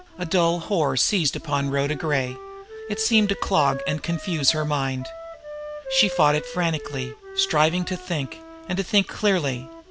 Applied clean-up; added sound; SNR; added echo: none; Wind instrument, woodwind instrument; 13 dB; none.